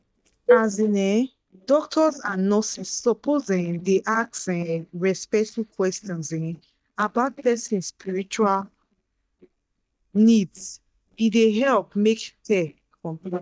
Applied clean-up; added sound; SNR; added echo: neural mask model DeepFilterNet 3.